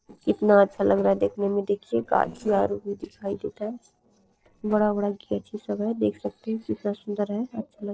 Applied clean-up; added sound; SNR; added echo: neural separator model SepFormer DNS4.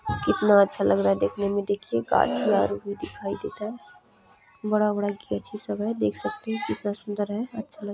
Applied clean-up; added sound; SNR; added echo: none; none; none; none.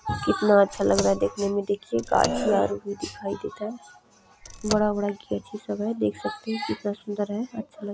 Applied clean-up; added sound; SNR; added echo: none; Car; 8 dB; none.